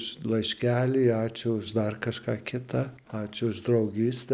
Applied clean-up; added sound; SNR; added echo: none; none; none; none.